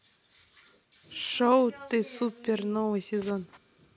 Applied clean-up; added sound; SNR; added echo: none; none; none; none.